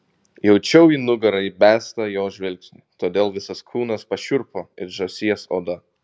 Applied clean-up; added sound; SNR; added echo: none; none; none; none.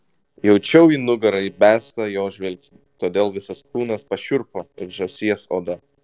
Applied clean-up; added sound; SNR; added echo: neural separator model SepFormer DNS4.